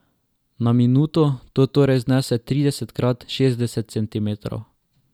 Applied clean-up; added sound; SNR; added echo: none; none; none; none.